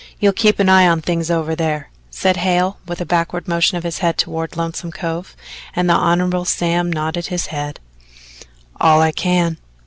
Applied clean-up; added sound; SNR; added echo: none; none; none; none.